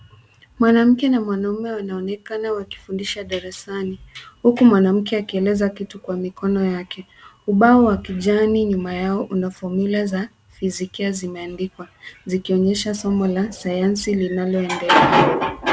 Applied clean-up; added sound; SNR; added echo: none; none; none; none.